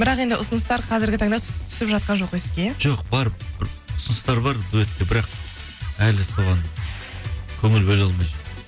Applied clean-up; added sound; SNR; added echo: none; none; none; none.